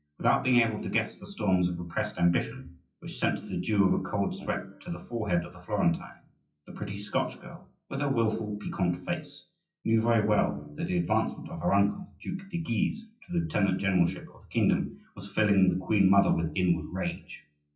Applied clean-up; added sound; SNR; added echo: classical method WPE with log-MMSE.